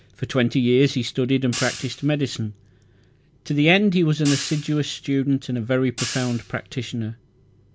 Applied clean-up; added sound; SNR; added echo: none; Hi-hat; 13 dB; none.